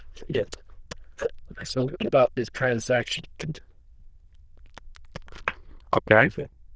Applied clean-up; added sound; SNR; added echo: neural diffusion model UNIVERSE++.